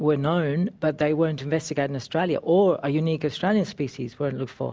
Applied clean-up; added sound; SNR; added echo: none; none; none; none.